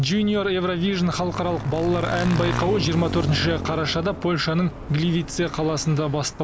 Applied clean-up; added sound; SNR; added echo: none; Motorcycle / Engine; 8 dB; none.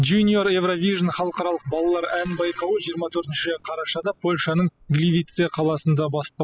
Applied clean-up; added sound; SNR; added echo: classical method spectral subtraction.